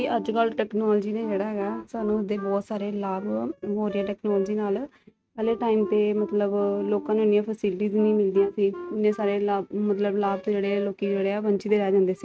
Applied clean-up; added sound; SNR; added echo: neural mask model RNNoise.